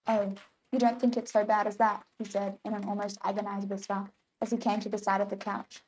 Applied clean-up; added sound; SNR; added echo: neural mask model RNNoise.